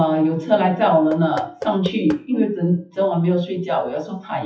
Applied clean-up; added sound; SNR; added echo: classical method WPE with log-MMSE.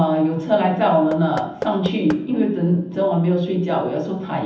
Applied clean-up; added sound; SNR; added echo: none; Knock / Wood; 16 dB; reverberation time 0.8 s.